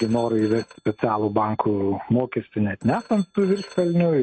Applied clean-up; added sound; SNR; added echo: neural mask model RNNoise.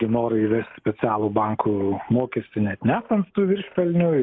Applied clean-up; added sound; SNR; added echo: neural mask model Resemble Enhance denoiser.